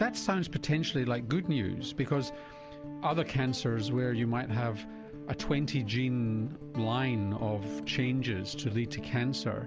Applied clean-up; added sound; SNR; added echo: none; Guitar; 11 dB; none.